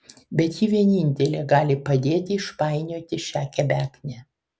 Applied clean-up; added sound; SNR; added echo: none; none; none; none.